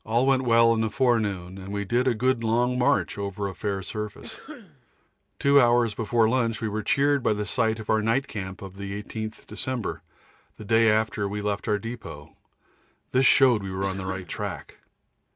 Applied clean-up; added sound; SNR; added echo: none; Cough; 17 dB; none.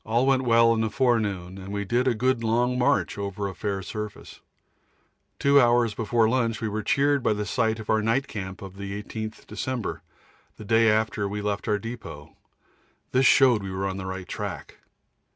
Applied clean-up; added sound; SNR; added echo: none; none; none; none.